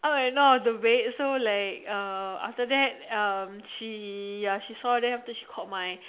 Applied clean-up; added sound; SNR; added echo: none; none; none; none.